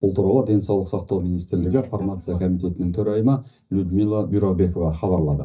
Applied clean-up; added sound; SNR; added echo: neural mask model DeepFilterNet 3.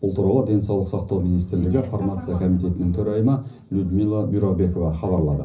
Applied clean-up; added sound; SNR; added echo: none; Bowed string instrument; 16 dB; reverberation time 0.5 s.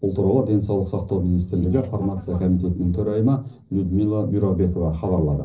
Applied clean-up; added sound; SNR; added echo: neural separator model SepFormer DNS4.